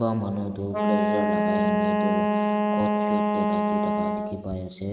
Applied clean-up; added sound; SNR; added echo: neural mask model RNNoise.